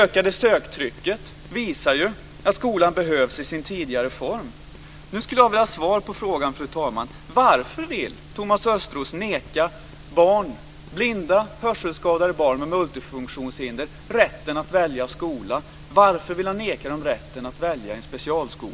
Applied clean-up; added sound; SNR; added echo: none; none; none; none.